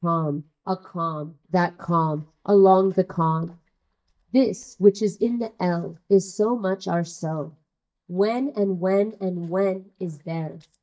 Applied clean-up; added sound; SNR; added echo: neural mask model DeepFilterNet 3.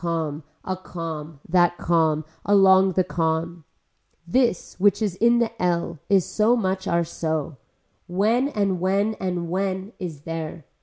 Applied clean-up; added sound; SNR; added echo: none; none; none; none.